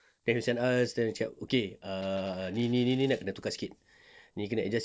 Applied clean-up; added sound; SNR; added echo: neural separator model SepFormer DNS4.